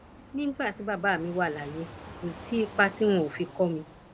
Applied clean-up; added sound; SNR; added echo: none; Fixed-wing aircraft, airplane; 16 dB; none.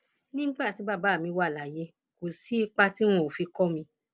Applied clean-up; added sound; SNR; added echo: none; none; none; none.